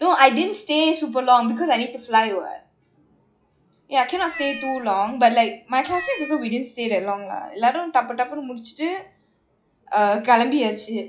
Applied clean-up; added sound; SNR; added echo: classical method log-MMSE.